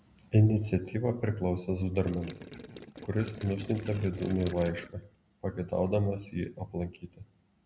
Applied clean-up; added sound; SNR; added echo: none; Gurgling; 15 dB; none.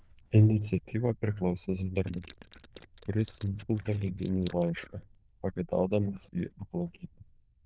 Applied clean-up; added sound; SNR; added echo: neural diffusion model UNIVERSE++.